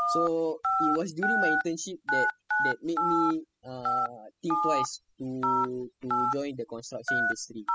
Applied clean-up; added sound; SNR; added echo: classical method spectral subtraction.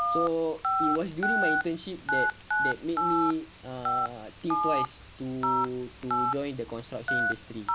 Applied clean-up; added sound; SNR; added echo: none; Telephone; -3 dB; none.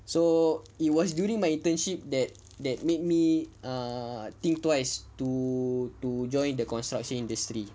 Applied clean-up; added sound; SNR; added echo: none; none; none; none.